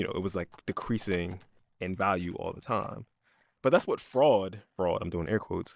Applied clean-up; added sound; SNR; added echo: neural mask model DeepFilterNet 3.